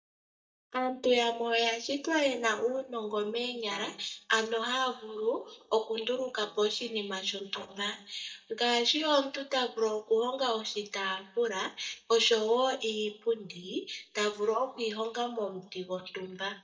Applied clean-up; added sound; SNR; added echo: neural mask model DeepFilterNet 3.